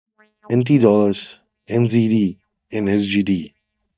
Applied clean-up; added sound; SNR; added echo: neural mask model DeepFilterNet 3.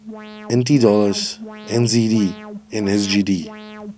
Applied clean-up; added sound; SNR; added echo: none; Alarm; 15 dB; none.